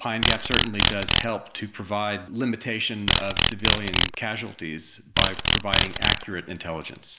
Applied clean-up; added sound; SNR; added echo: none; Insect; -5 dB; none.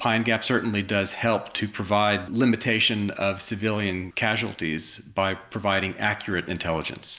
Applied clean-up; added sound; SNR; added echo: none; none; none; none.